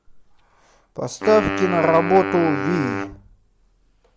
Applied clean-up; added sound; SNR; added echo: none; Wind instrument, woodwind instrument; 5 dB; none.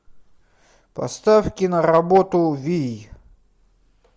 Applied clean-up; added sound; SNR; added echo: none; none; none; none.